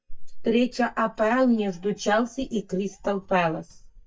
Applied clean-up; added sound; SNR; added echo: neural mask model DeepFilterNet 3.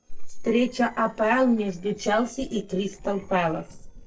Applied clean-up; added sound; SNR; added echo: neural separator model SepFormer DNS4.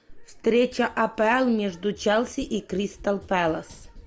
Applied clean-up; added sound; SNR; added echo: none; none; none; none.